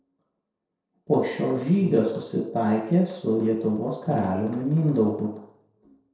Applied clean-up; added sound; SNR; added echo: neural separator model SepFormer DNS4.